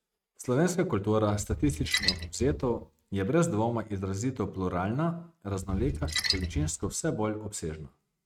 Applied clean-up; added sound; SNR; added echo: neural mask model RNNoise.